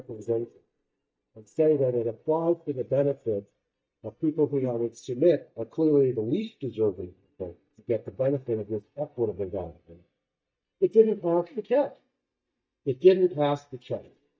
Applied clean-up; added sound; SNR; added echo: neural mask model DeepFilterNet 3.